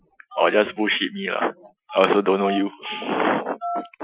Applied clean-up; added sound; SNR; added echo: classical method Wiener filter.